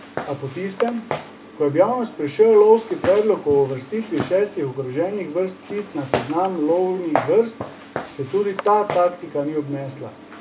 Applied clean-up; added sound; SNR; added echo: none; Walk, footsteps; 11 dB; reverberation time 0.2 s.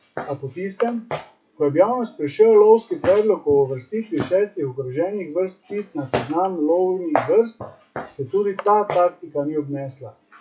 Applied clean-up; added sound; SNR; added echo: classical method WPE with log-MMSE.